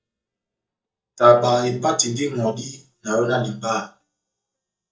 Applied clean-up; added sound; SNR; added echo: neural mask model DeepFilterNet 3.